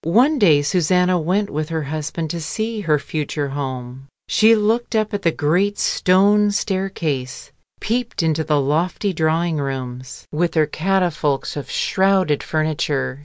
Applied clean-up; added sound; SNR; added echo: none; none; none; none.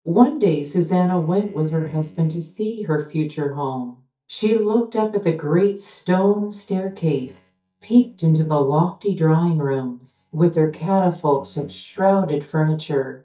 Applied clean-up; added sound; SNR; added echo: neural mask model DeepFilterNet 3.